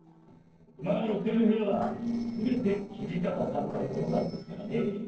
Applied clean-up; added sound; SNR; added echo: neural separator model SepFormer DNS4.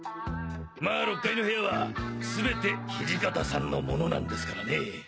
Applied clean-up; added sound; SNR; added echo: none; none; none; none.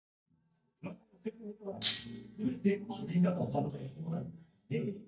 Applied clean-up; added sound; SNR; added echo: neural mask model DeepFilterNet 3.